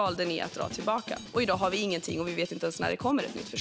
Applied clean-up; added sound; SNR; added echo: none; Drum kit; 12 dB; none.